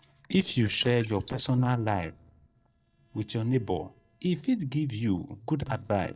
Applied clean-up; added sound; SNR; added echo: neural separator model SepFormer DNS4.